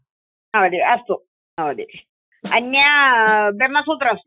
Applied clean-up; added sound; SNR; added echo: classical method Wiener filter.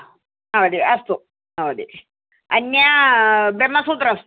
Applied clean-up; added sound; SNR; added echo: none; none; none; none.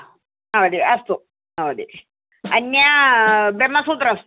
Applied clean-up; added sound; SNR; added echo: none; Snare drum; 18 dB; none.